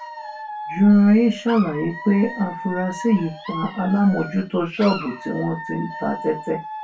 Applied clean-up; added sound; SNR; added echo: none; Alarm / Dog; 13 dB; reverberation time 0.2 s.